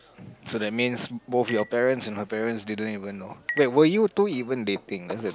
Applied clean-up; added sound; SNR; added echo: none; Chink, clink; 15 dB; none.